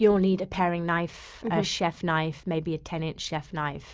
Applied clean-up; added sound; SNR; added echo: none; none; none; none.